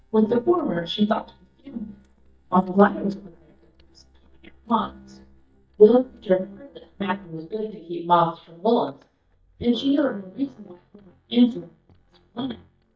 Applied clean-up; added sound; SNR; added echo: neural mask model DeepFilterNet 3.